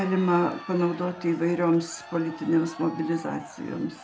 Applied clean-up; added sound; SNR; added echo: none; Crowd; 17 dB; none.